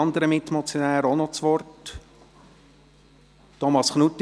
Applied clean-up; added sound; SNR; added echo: none; none; none; none.